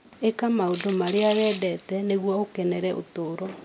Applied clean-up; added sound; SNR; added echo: none; Rattle / Rattle (instrument); 6 dB; none.